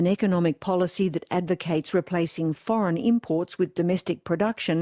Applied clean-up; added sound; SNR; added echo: none; none; none; none.